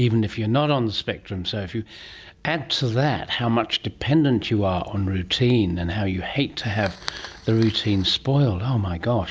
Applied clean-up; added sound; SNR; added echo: none; Fire; 17 dB; none.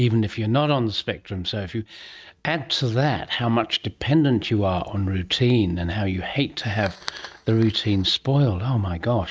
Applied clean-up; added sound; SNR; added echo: neural mask model RNNoise.